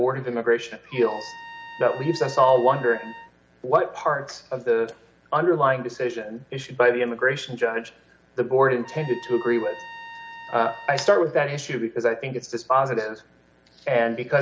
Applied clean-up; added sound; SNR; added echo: none; Trumpet; 17 dB; none.